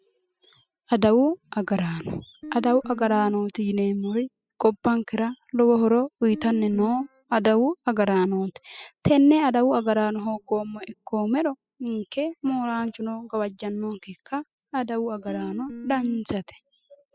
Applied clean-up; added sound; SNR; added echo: classical method spectral subtraction.